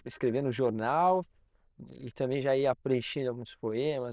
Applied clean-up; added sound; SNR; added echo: neural diffusion model UNIVERSE++.